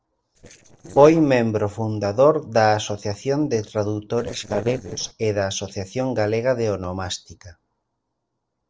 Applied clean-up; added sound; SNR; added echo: neural separator model SepFormer DNS4.